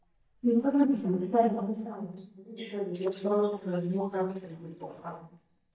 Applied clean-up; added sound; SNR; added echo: neural mask model DeepFilterNet 3.